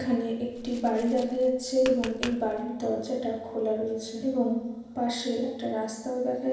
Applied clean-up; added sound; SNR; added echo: none; Tap; 14 dB; reverberation time 0.9 s.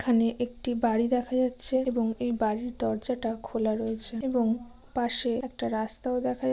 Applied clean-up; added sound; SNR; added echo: none; none; none; none.